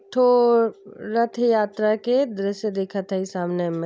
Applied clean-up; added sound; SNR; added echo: none; none; none; none.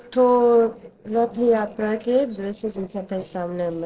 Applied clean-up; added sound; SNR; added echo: neural separator model SepFormer DNS4.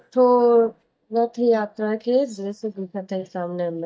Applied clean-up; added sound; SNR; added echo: neural mask model DeepFilterNet 3.